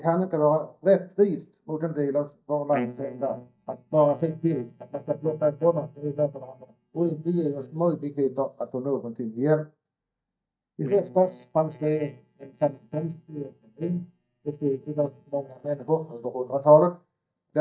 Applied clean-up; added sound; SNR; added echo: neural mask model DeepFilterNet 3.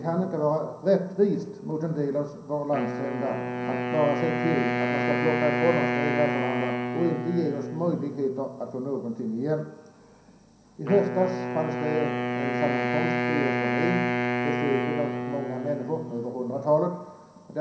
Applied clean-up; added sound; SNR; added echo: none; Wind instrument, woodwind instrument; 2 dB; reverberation time 0.6 s.